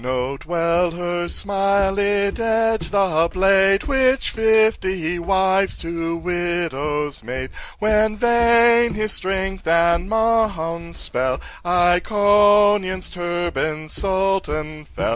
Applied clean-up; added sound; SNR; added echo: none; Walk, footsteps; 16 dB; none.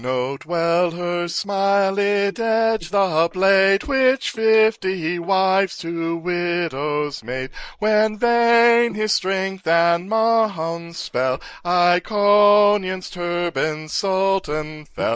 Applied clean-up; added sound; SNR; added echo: neural mask model Resemble Enhance denoiser.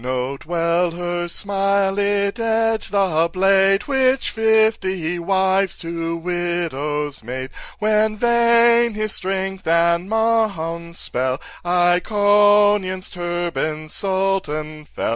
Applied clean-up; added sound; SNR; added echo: none; none; none; none.